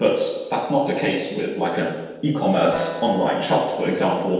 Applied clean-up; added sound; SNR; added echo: neural separator model SepFormer DNS4.